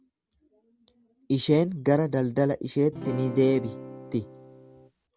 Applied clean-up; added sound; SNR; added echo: none; Acoustic guitar / Strum; 12 dB; none.